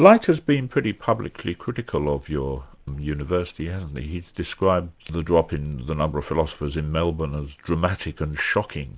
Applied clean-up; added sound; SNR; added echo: none; none; none; none.